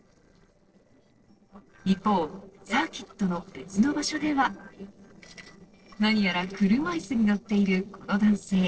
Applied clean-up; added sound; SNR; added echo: neural separator model SepFormer DNS4.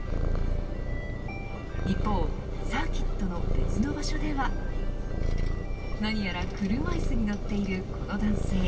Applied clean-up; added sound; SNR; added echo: none; Purr; -4 dB; reverberation time 1.7 s.